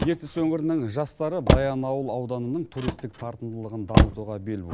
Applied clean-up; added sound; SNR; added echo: none; Motor vehicle (road); -1 dB; none.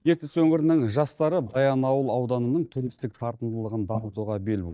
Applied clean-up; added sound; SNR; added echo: neural mask model DeepFilterNet 3.